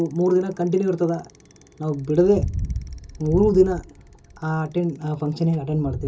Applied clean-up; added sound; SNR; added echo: none; Bicycle; 11 dB; reverberation time 0.2 s.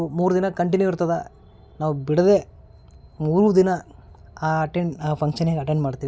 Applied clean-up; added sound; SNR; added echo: none; none; none; none.